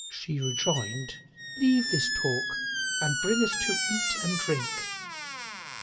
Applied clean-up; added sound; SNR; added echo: none; Squeak; 1 dB; reverberation time 1.7 s.